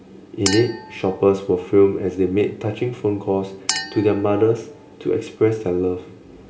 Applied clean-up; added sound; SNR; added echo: none; Chink, clink; 12 dB; reverberation time 0.8 s.